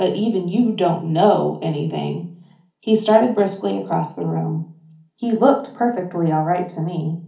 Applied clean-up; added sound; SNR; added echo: none; none; none; reverberation time 0.4 s.